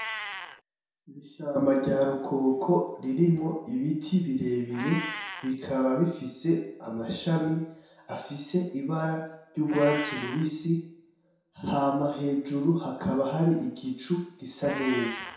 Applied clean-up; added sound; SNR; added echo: none; Meow; 15 dB; reverberation time 0.7 s.